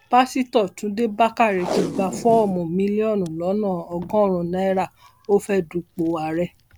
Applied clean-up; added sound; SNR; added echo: none; Packing tape, duct tape; 13 dB; none.